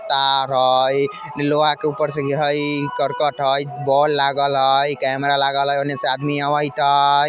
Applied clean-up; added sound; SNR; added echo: none; none; none; none.